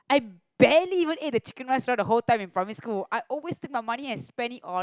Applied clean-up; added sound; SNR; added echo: none; none; none; none.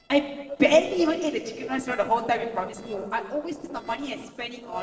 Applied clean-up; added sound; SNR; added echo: neural separator model SepFormer DNS4.